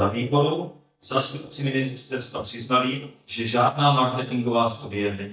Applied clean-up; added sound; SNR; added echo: neural mask model DeepFilterNet 3.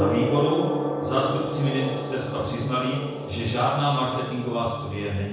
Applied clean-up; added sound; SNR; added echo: none; Gong; 3 dB; reverberation time 1.0 s.